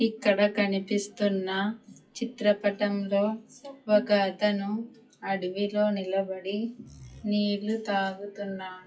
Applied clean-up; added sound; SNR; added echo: classical method WPE with log-MMSE.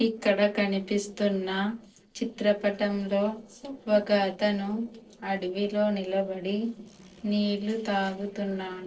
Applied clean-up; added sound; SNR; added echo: neural separator model SepFormer DNS4.